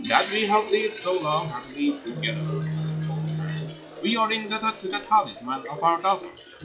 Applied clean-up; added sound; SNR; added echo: classical method log-MMSE.